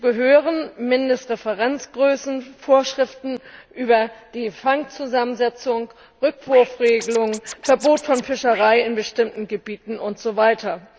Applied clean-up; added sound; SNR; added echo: none; Scratching (performance technique); 16 dB; none.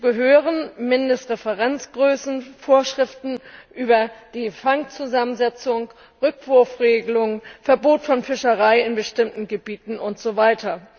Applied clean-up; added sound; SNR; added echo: none; none; none; none.